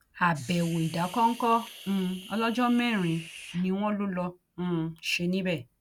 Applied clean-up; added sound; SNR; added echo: none; Hiss; 17 dB; none.